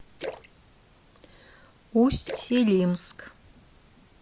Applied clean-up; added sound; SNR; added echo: none; Splash, splatter; 16 dB; none.